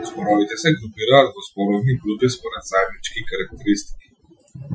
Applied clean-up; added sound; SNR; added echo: classical method Wiener filter.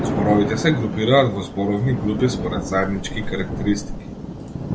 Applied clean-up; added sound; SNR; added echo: none; Thunder + Water / Splash, splatter; 5 dB; none.